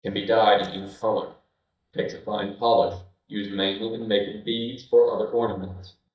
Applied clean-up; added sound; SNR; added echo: neural mask model DeepFilterNet 3.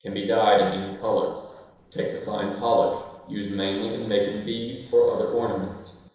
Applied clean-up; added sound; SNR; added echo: neural separator model SepFormer DNS4.